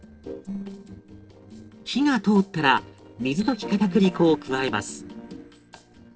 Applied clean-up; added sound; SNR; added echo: neural separator model SepFormer DNS4.